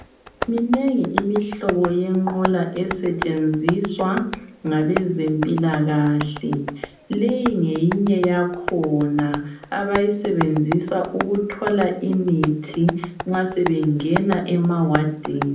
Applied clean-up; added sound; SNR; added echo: none; Tap; 10 dB; reverberation time 0.6 s.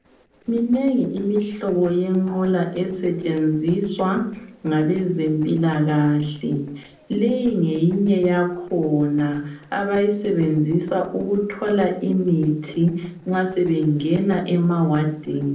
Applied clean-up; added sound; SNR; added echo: neural separator model SepFormer DNS4.